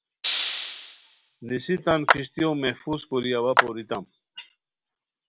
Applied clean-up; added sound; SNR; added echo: none; Hiss + Clapping; 1 dB; none.